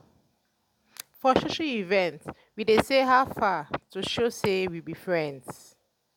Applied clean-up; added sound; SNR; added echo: none; none; none; none.